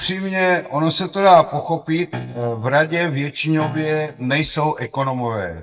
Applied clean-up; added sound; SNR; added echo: neural mask model DeepFilterNet 3.